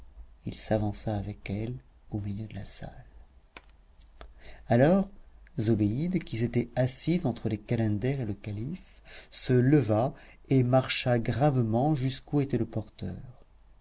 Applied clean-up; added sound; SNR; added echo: none; none; none; none.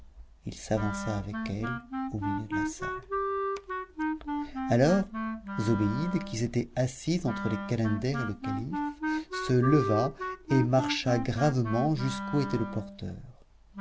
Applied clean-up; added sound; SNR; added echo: none; Wind instrument, woodwind instrument; 5 dB; none.